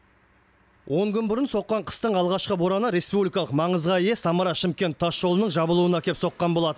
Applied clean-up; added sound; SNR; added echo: none; none; none; none.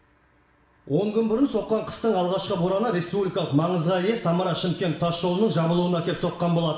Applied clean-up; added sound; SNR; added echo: none; none; none; reverberation time 0.8 s.